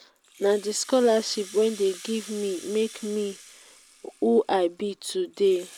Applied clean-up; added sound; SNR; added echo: none; Rattle (instrument); 20 dB; none.